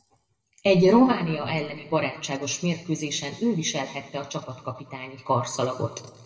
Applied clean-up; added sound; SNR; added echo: none; none; none; reverberation time 1.6 s.